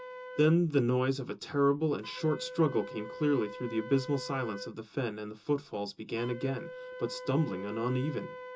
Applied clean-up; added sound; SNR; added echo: none; Wind instrument, woodwind instrument; 14 dB; reverberation time 0.2 s.